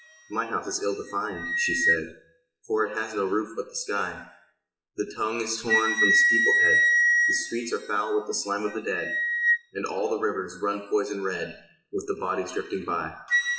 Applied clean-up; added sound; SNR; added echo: classical method WPE with log-MMSE.